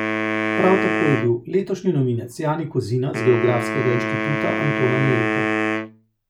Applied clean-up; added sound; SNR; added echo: none; Wind instrument, woodwind instrument; 2 dB; none.